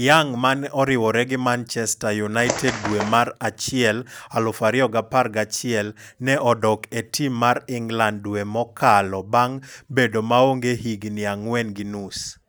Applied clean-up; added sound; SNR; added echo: none; Bird; 6 dB; none.